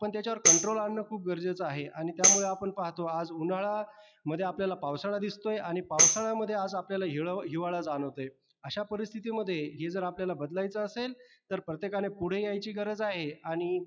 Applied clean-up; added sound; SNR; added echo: classical method log-MMSE.